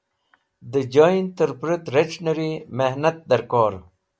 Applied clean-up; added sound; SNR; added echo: none; none; none; none.